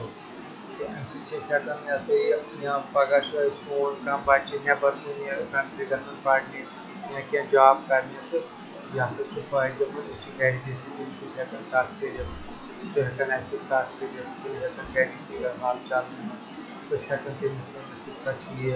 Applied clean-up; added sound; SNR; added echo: classical method log-MMSE.